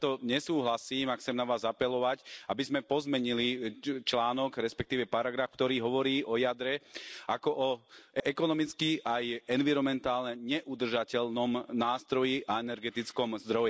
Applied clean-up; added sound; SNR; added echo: none; none; none; none.